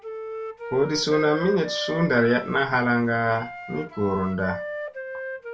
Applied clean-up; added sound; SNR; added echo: none; Wind instrument, woodwind instrument; 10 dB; reverberation time 0.2 s.